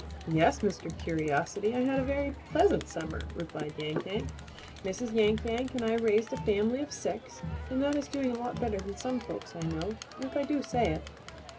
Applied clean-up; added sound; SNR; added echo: none; Crowd; 11 dB; none.